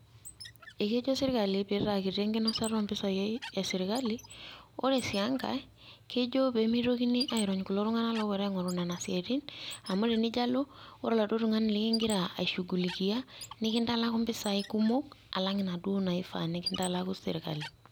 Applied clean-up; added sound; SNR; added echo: none; Squeak; 17 dB; none.